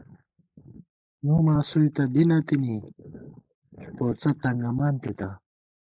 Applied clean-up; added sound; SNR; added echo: neural mask model Resemble Enhance denoiser.